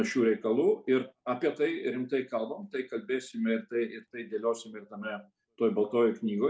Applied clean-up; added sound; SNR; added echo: none; none; none; none.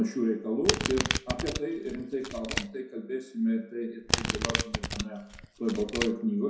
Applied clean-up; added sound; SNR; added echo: none; Domestic sounds, home sounds; 2 dB; reverberation time 0.6 s.